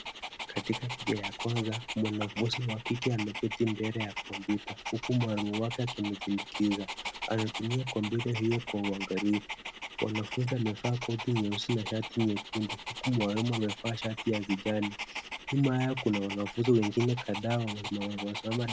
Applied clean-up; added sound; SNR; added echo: none; Dog; 8 dB; none.